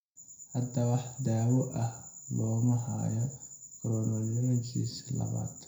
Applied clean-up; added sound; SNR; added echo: none; none; none; reverberation time 0.4 s.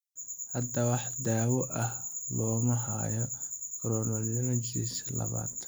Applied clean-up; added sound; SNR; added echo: none; none; none; none.